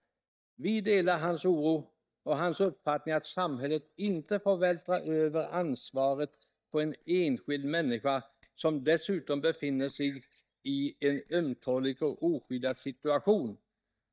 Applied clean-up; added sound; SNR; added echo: neural mask model DeepFilterNet 3.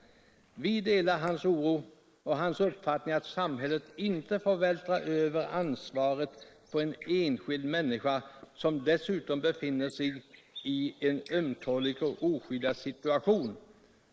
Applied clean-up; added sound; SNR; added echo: neural mask model Resemble Enhance denoiser.